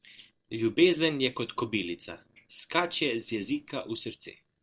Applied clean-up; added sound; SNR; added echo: neural separator model SepFormer DNS4.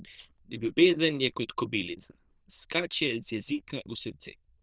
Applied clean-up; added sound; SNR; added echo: neural diffusion model UNIVERSE++.